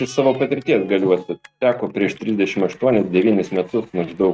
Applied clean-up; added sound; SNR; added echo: neural mask model RNNoise.